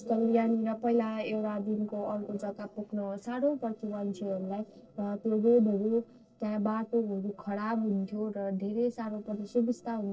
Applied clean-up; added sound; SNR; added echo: neural separator model SepFormer DNS4.